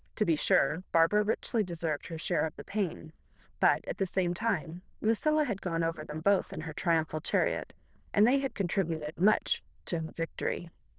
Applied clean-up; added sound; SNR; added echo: neural diffusion model UNIVERSE++.